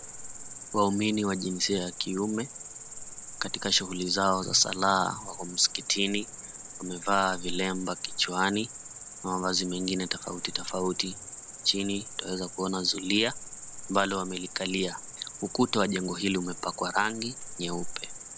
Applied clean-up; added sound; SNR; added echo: none; Cricket; 10 dB; none.